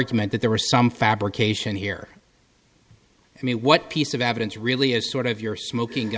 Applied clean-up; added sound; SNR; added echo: none; none; none; none.